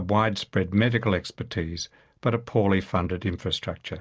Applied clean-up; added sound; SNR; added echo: none; none; none; none.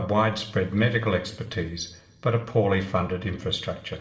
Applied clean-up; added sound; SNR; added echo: none; none; none; reverberation time 1.9 s.